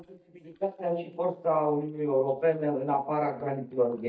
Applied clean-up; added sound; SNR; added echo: neural mask model DeepFilterNet 3.